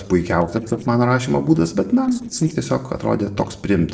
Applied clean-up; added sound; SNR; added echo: neural separator model SepFormer DNS4.